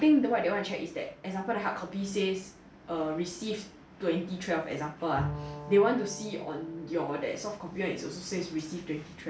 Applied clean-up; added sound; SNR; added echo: none; Bowed string instrument; 15 dB; none.